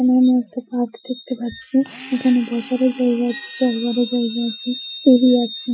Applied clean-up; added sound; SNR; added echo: classical method Wiener filter.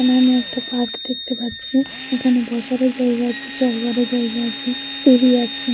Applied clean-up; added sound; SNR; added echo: none; Wind instrument, woodwind instrument + Drill; 11 dB; none.